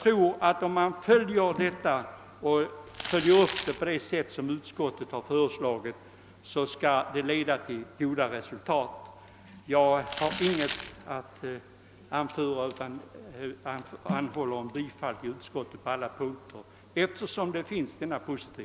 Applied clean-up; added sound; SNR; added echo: none; Crumpling, crinkling; 5 dB; none.